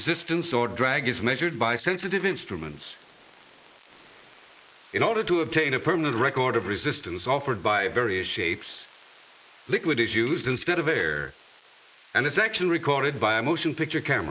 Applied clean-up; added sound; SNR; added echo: neural mask model Resemble Enhance denoiser.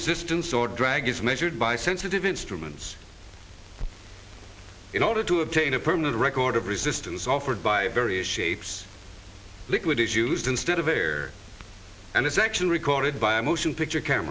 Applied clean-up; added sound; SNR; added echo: none; none; none; none.